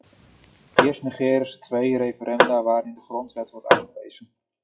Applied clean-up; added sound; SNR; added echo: classical method WPE with log-MMSE.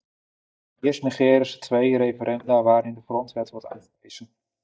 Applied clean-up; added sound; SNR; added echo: neural mask model DeepFilterNet 3.